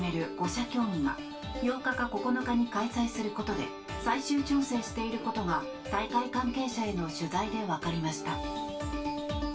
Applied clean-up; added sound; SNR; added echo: none; none; none; reverberation time 0.2 s.